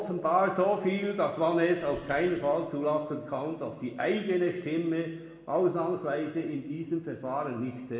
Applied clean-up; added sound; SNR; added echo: none; Coin (dropping); 17 dB; reverberation time 0.9 s.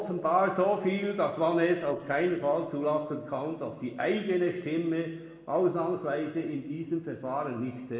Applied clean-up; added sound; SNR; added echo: neural separator model SepFormer DNS4.